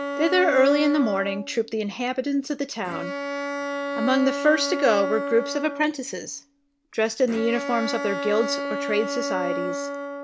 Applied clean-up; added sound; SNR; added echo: none; Bowed string instrument; 5 dB; none.